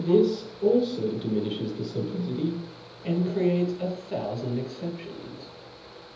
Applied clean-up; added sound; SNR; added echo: none; Mechanical fan; 19 dB; reverberation time 0.7 s.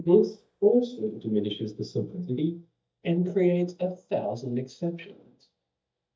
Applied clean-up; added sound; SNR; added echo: neural mask model DeepFilterNet 3.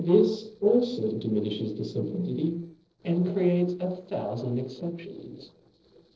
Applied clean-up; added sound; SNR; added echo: neural separator model SepFormer DNS4.